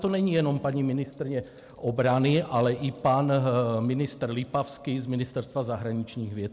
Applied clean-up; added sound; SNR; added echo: none; Bell; 11 dB; none.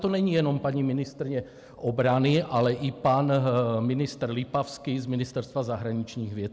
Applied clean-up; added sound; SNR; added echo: none; none; none; none.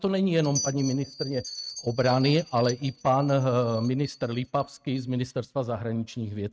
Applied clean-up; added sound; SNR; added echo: neural mask model RNNoise.